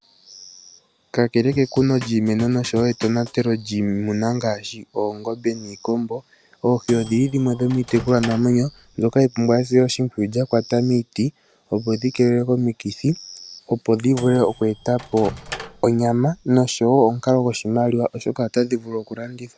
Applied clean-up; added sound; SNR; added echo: none; Microwave oven + Drum; 17 dB; none.